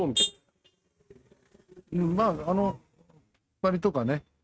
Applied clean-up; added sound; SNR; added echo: neural mask model RNNoise.